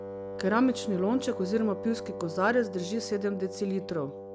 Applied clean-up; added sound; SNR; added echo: none; Wind instrument, woodwind instrument; 9 dB; none.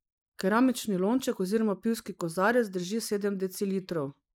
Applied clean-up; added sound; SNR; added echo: neural mask model Resemble Enhance denoiser.